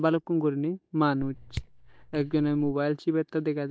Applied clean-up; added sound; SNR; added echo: neural mask model DeepFilterNet 3.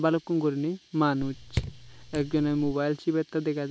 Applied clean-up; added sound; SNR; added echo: none; Raindrop / Drip; 8 dB; none.